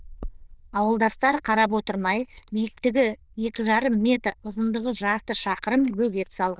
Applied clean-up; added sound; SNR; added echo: neural diffusion model UNIVERSE++.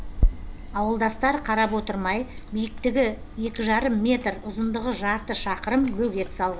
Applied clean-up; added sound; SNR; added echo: none; Chewing, mastication; 6 dB; none.